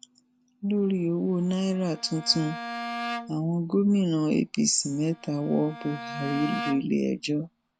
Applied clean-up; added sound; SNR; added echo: none; Bowed string instrument; 11 dB; none.